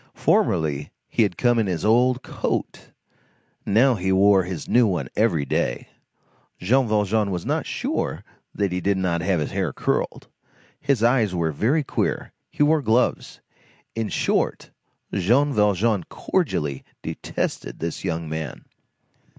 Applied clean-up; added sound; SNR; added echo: none; none; none; none.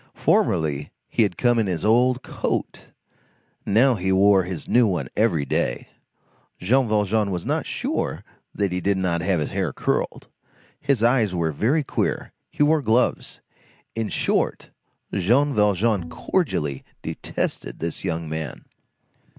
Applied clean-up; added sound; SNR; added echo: none; Bowed string instrument; 18 dB; none.